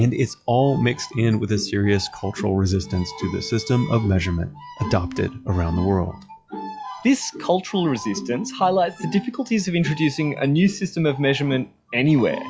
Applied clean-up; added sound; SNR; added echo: classical method log-MMSE.